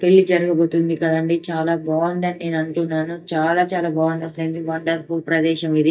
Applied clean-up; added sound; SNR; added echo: neural mask model DeepFilterNet 3.